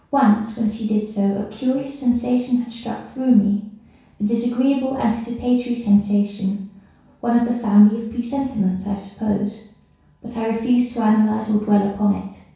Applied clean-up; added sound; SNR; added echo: none; none; none; reverberation time 0.6 s.